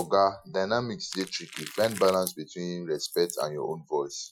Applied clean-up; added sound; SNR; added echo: classical method Wiener filter.